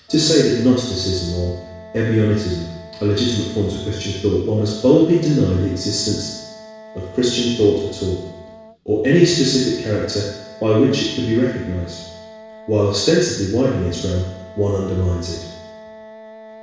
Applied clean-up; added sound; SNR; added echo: none; Wind instrument, woodwind instrument; 20 dB; reverberation time 1.1 s.